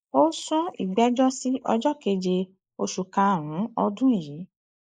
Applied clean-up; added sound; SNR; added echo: neural mask model Resemble Enhance denoiser.